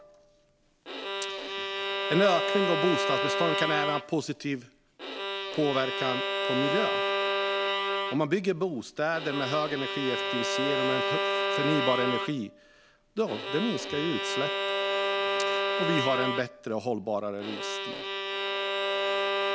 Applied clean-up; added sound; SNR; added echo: none; Bowed string instrument; -1 dB; none.